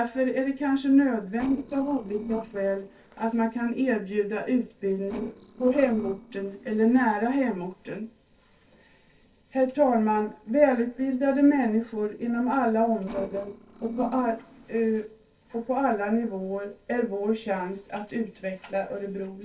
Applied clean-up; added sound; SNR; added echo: neural separator model SepFormer DNS4.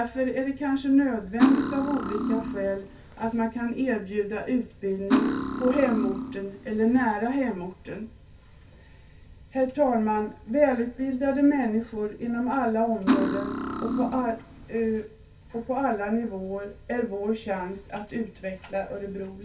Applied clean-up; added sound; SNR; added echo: none; Cutlery, silverware; 1 dB; reverberation time 0.2 s.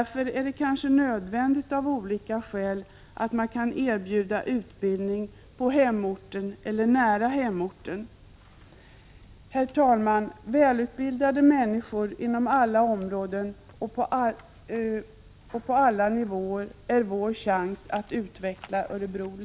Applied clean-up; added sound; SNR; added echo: none; none; none; none.